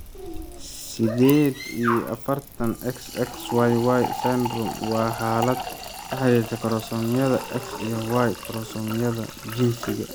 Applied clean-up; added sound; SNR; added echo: none; Fill (with liquid); 11 dB; none.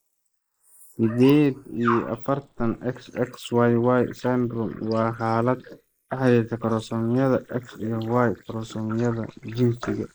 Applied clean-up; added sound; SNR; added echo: neural mask model Resemble Enhance denoiser.